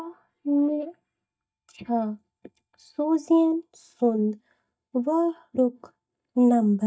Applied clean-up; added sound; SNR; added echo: neural mask model DeepFilterNet 3.